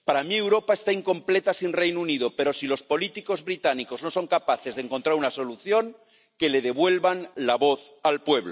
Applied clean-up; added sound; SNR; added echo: none; none; none; none.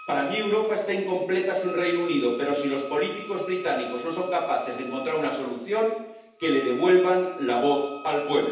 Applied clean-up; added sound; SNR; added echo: none; Wind instrument, woodwind instrument; 17 dB; reverberation time 0.9 s.